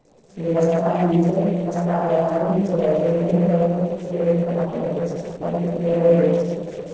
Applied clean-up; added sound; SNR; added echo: neural separator model SepFormer DNS4.